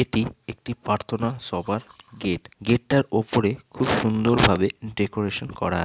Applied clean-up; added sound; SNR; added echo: none; none; none; none.